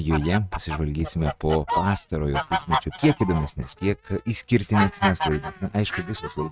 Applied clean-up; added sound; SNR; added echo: neural mask model RNNoise.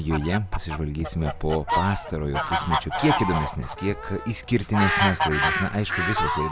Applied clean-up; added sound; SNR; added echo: none; Fowl; 1 dB; none.